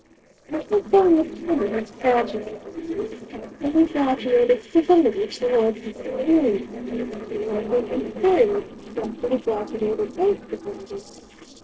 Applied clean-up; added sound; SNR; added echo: neural separator model SepFormer DNS4.